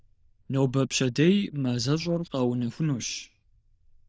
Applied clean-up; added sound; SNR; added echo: neural diffusion model UNIVERSE++.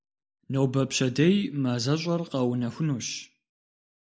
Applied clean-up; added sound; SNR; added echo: neural mask model Resemble Enhance denoiser.